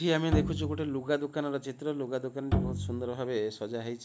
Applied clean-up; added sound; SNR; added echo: none; Bowed string instrument; 2 dB; none.